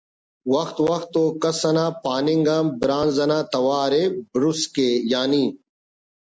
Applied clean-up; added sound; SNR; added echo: none; none; none; none.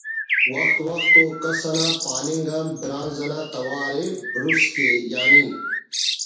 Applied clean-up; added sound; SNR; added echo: none; Bird; -5 dB; reverberation time 0.6 s.